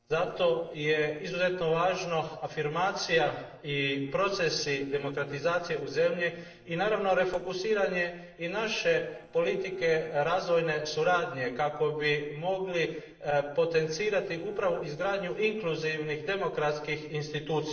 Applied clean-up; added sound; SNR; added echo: neural separator model SepFormer DNS4.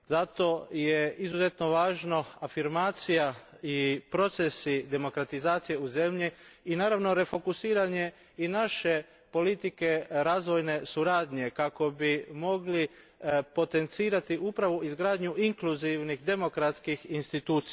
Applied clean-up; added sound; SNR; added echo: none; none; none; none.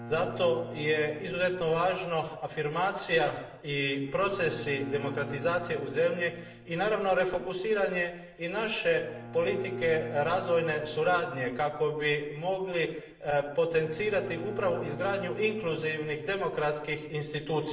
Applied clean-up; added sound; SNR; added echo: none; Bowed string instrument; 16 dB; reverberation time 0.8 s.